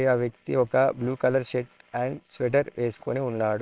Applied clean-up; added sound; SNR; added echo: neural separator model SepFormer WHAMR!.